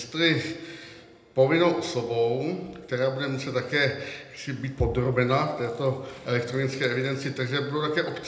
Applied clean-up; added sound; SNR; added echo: none; none; none; reverberation time 0.8 s.